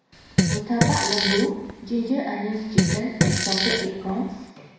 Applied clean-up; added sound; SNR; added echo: none; Fart; -2 dB; reverberation time 1.1 s.